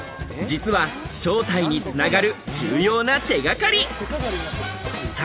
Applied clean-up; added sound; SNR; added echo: none; none; none; none.